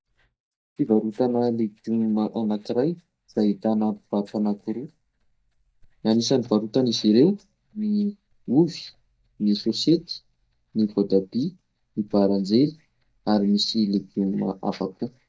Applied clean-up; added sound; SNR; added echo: neural mask model DeepFilterNet 3.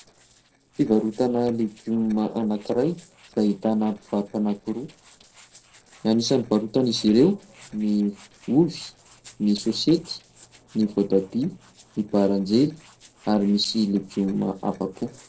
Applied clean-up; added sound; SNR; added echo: neural separator model SepFormer DNS4.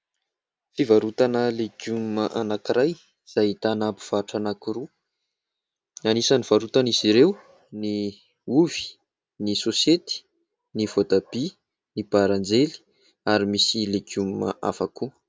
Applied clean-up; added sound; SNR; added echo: none; none; none; none.